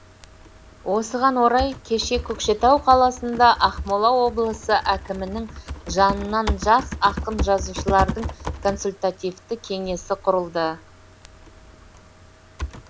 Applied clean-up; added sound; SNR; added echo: none; Typing; 11 dB; none.